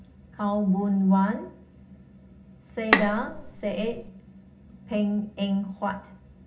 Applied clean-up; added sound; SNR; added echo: none; Bowed string instrument; 0 dB; reverberation time 0.4 s.